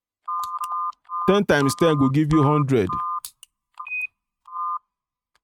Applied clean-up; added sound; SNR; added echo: neural mask model RNNoise.